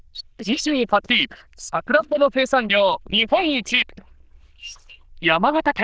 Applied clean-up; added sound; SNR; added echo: neural diffusion model UNIVERSE++.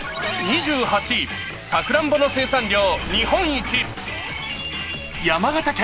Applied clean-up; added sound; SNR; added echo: none; Car; 15 dB; none.